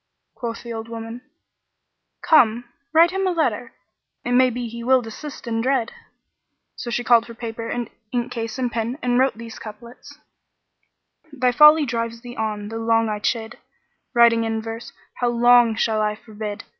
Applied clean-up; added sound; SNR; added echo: none; none; none; none.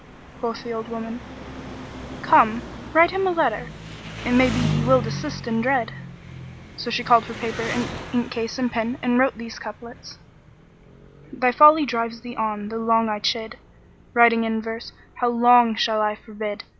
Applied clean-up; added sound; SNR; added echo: none; Engine; 12 dB; none.